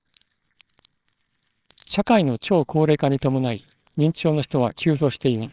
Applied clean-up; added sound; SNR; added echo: neural separator model SepFormer WHAMR!.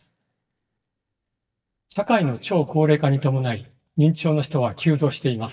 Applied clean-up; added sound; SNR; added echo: neural mask model DeepFilterNet 3.